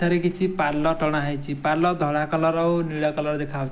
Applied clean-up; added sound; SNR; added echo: none; Livestock, farm animals, working animals; 15 dB; none.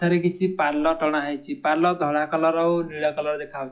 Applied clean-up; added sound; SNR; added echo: classical method log-MMSE.